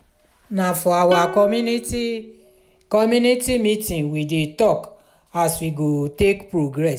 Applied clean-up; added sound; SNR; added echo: none; Plucked string instrument; 14 dB; none.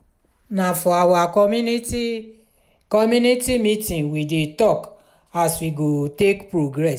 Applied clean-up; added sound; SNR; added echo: neural mask model Resemble Enhance denoiser.